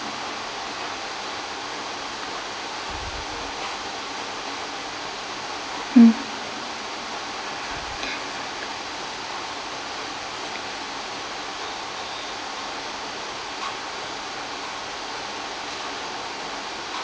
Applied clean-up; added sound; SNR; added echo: none; none; none; none.